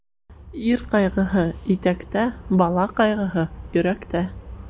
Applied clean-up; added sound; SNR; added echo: none; none; none; none.